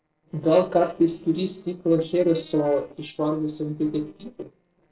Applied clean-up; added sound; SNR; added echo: neural separator model SepFormer DNS4.